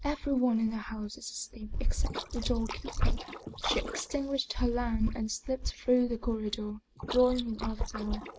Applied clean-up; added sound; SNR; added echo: neural mask model Resemble Enhance denoiser.